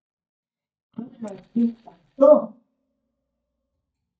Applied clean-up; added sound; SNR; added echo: neural mask model DeepFilterNet 3.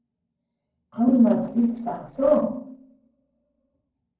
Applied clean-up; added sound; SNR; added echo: neural separator model SepFormer DNS4.